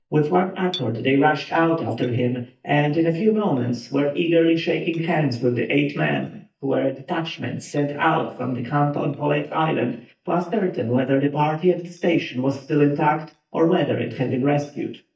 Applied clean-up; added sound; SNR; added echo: neural mask model DeepFilterNet 3.